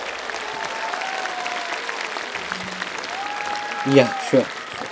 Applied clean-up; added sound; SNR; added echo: none; Applause; 2 dB; none.